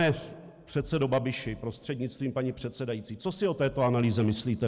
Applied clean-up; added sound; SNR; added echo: none; none; none; none.